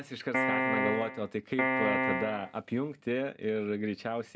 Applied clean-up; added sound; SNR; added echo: none; Piano; -4 dB; none.